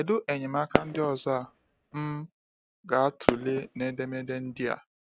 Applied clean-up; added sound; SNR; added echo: neural mask model RNNoise.